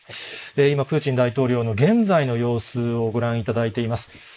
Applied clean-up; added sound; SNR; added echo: neural mask model Resemble Enhance denoiser.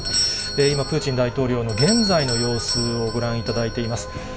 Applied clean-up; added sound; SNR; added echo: none; Doorbell; 5 dB; none.